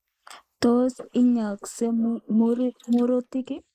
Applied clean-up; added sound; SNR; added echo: neural mask model Resemble Enhance denoiser.